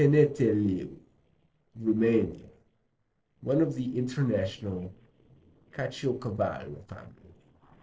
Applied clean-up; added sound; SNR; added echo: neural separator model SepFormer DNS4.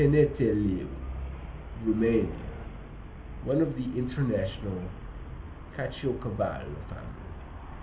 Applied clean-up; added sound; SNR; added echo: none; Traffic noise, roadway noise; 9 dB; reverberation time 0.8 s.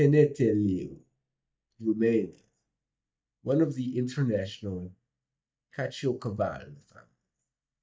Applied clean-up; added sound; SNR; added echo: neural mask model DeepFilterNet 3.